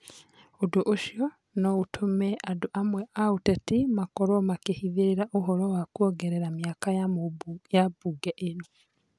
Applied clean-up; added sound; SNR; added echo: none; none; none; none.